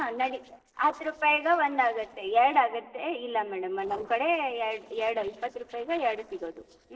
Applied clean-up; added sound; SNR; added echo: neural separator model SepFormer DNS4.